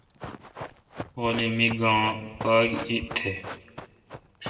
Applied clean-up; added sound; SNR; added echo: none; Run; 13 dB; reverberation time 1.5 s.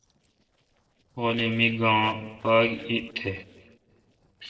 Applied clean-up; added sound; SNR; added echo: neural separator model SepFormer DNS4.